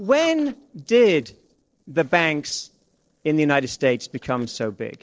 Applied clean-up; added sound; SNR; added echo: neural separator model SepFormer DNS4.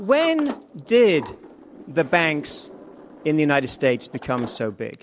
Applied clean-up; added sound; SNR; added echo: none; Sliding door; 18 dB; none.